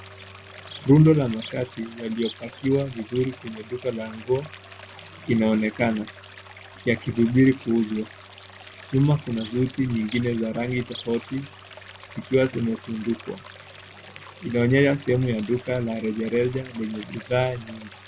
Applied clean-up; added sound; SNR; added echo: none; Insect + Stream; 18 dB; none.